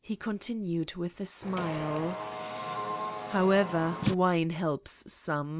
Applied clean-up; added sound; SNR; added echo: none; Car; 6 dB; none.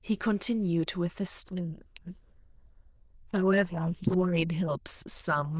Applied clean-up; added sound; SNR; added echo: neural diffusion model UNIVERSE++.